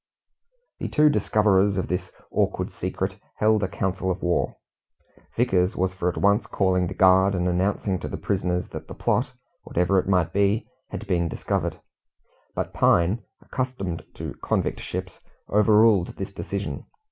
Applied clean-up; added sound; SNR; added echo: none; none; none; none.